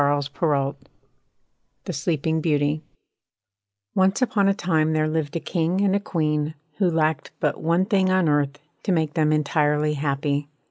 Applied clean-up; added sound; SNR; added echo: none; none; none; none.